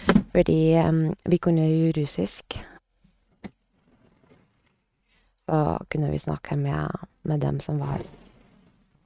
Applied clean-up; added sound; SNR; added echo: neural mask model RNNoise.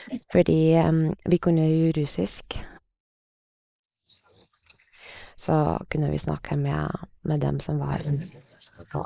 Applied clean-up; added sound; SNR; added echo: neural mask model Resemble Enhance denoiser.